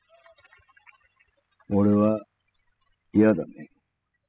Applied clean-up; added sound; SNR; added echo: classical method spectral subtraction.